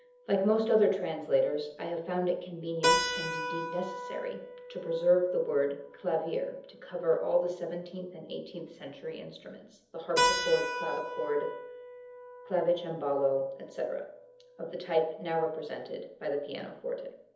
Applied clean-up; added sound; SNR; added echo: none; Keyboard (musical); 6 dB; reverberation time 0.7 s.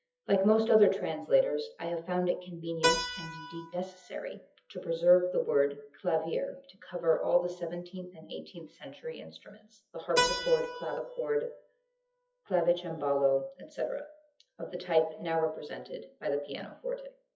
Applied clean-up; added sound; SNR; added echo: classical method WPE with log-MMSE.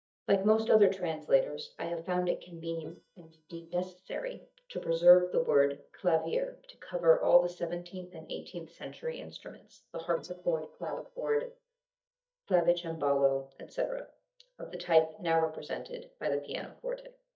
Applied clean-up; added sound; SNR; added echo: neural mask model DeepFilterNet 3.